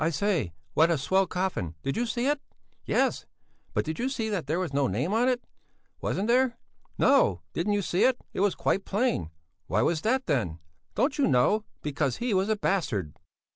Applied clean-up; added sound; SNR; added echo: none; none; none; none.